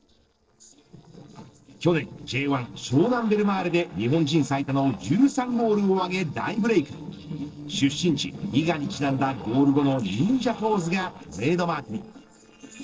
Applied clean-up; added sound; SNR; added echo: neural separator model SepFormer DNS4.